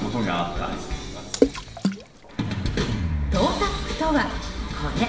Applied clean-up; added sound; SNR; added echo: none; Water / Splash, splatter; 4 dB; reverberation time 0.7 s.